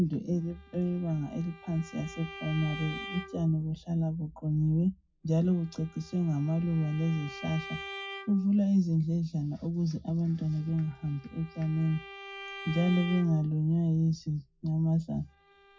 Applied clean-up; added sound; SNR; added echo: none; Bowed string instrument; 17 dB; reverberation time 0.4 s.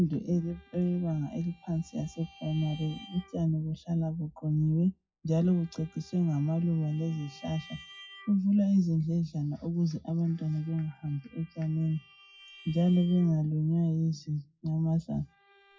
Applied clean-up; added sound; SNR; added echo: classical method WPE with log-MMSE.